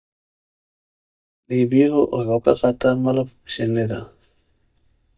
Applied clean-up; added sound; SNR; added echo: neural mask model DeepFilterNet 3.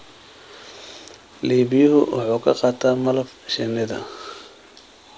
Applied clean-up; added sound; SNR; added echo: none; none; none; none.